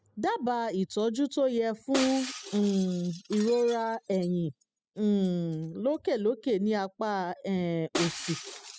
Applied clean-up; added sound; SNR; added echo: classical method spectral subtraction.